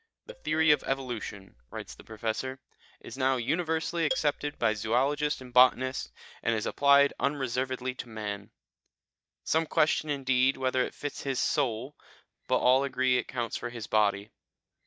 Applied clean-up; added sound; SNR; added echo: neural mask model DeepFilterNet 3.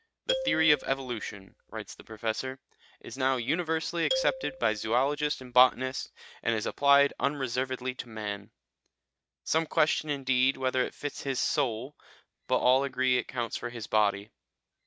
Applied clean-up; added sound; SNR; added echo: neural mask model RNNoise.